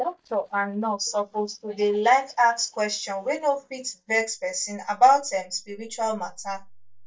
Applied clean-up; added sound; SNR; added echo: neural mask model DeepFilterNet 3.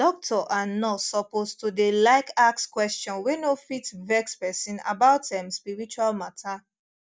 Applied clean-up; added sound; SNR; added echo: none; none; none; none.